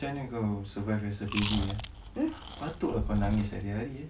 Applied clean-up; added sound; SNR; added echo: none; Chewing, mastication; 3 dB; none.